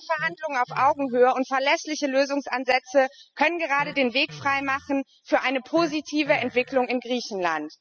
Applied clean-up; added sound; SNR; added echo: classical method spectral subtraction.